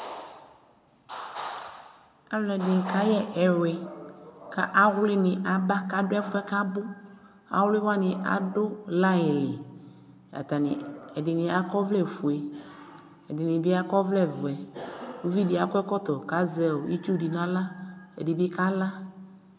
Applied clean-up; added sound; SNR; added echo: none; none; none; none.